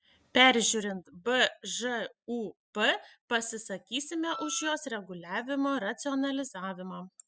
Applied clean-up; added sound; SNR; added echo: classical method spectral subtraction.